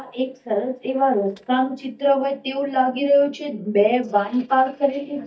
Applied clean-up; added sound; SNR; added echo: neural mask model DeepFilterNet 3.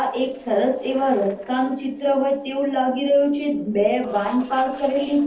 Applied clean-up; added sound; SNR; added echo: neural separator model SepFormer DNS4.